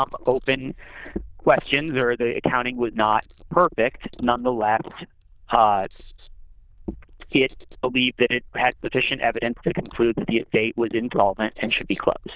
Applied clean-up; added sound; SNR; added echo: neural diffusion model UNIVERSE++.